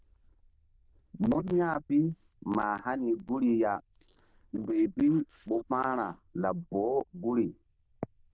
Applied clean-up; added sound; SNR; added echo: neural diffusion model UNIVERSE++.